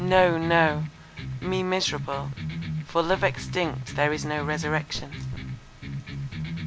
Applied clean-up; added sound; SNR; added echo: none; Electric guitar; 6 dB; none.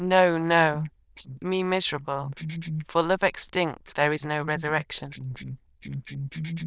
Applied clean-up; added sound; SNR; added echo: neural diffusion model UNIVERSE++.